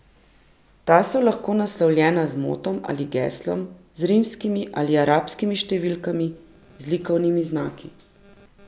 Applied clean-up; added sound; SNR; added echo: none; none; none; none.